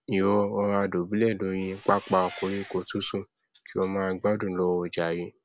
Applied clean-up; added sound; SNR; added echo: none; Engine; 18 dB; none.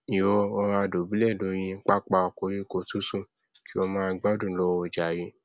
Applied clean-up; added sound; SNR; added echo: none; none; none; none.